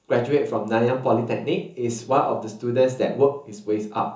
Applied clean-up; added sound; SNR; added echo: none; none; none; reverberation time 0.8 s.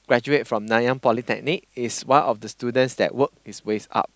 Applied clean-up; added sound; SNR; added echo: none; none; none; none.